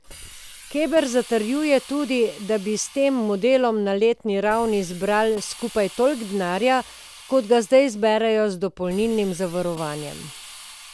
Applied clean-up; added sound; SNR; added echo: none; Hiss; 19 dB; none.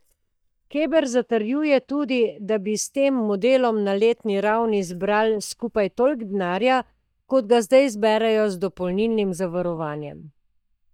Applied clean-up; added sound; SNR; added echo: neural mask model DeepFilterNet 3.